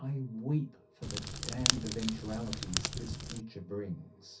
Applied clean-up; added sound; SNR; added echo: none; Crackle; -3 dB; reverberation time 0.3 s.